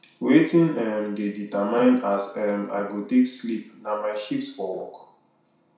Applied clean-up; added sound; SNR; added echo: none; none; none; reverberation time 0.6 s.